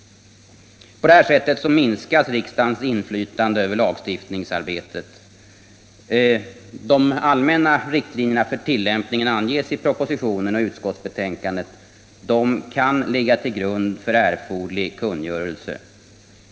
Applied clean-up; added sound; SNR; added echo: none; none; none; reverberation time 1.3 s.